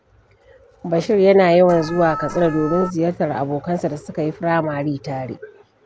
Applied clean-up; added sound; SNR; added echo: none; Alarm; 10 dB; none.